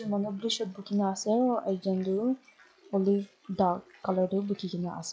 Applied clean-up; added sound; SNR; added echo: classical method log-MMSE.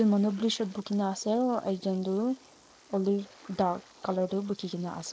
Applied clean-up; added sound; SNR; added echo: neural mask model Resemble Enhance denoiser.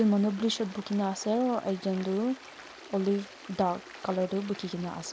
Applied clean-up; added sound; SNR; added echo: none; Stream; 18 dB; none.